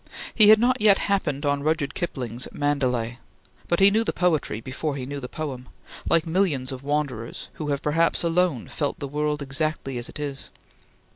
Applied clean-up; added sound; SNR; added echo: none; none; none; none.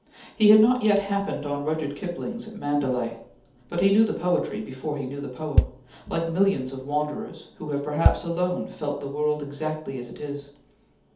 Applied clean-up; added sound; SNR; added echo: none; Bass drum; 3 dB; reverberation time 0.6 s.